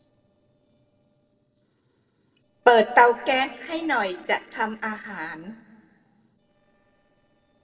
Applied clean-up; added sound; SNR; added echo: neural separator model SepFormer DNS4.